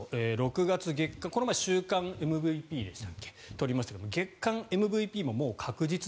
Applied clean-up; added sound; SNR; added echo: none; none; none; none.